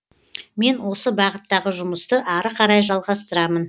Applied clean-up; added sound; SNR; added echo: none; none; none; none.